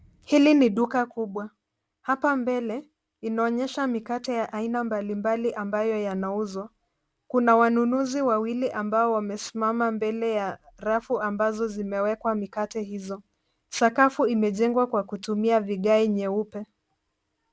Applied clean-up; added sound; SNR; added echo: none; none; none; none.